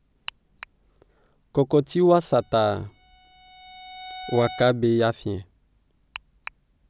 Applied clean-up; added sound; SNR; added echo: none; Bowed string instrument; 17 dB; none.